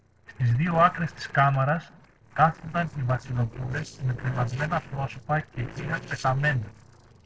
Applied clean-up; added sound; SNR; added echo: neural separator model SepFormer DNS4.